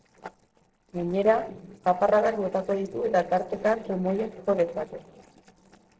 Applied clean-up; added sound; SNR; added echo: neural separator model SepFormer DNS4.